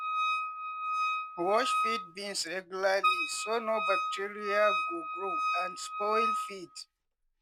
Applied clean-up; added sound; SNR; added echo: none; Wind instrument, woodwind instrument; -1 dB; none.